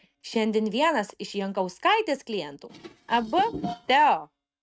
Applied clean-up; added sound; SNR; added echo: neural mask model RNNoise.